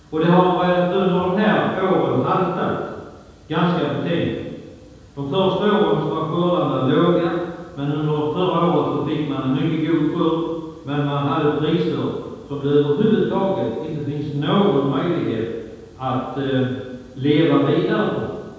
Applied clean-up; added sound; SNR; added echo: none; none; none; reverberation time 1.2 s.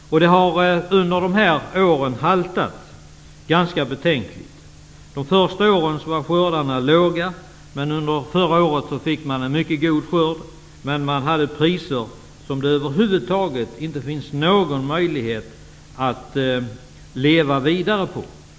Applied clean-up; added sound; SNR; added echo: none; none; none; none.